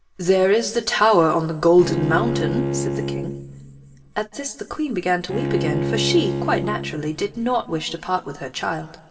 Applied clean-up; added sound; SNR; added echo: none; Bowed string instrument; 4 dB; reverberation time 2.9 s.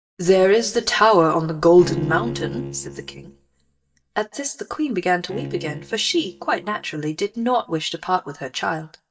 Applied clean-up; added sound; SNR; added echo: neural mask model DeepFilterNet 3.